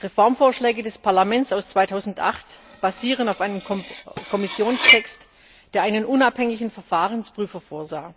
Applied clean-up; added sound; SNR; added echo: none; Cutlery, silverware; 2 dB; none.